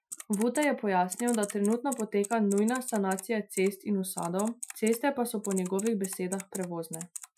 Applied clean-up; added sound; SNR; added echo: classical method Wiener filter.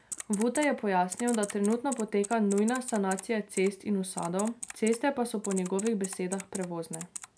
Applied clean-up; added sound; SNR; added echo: none; Typing; 13 dB; none.